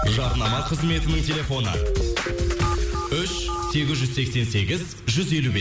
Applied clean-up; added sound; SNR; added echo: none; none; none; none.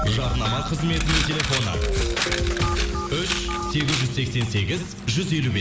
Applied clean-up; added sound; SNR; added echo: none; Coin (dropping); 7 dB; none.